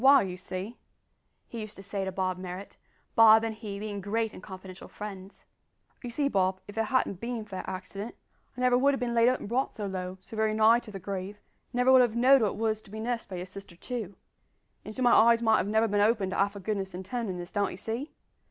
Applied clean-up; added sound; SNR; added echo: none; none; none; none.